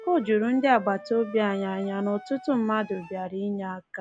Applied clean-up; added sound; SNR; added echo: none; Wind instrument, woodwind instrument; 19 dB; none.